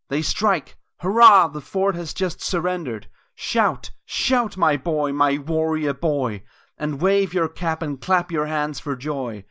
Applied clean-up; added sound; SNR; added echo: none; none; none; none.